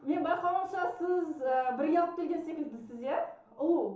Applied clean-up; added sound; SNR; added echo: none; none; none; reverberation time 1.2 s.